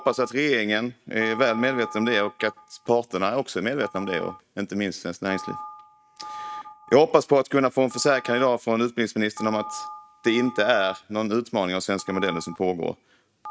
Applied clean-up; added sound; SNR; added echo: neural mask model RNNoise.